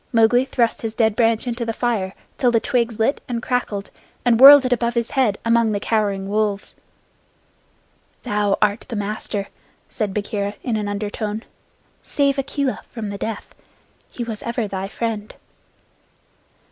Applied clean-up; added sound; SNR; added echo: none; none; none; none.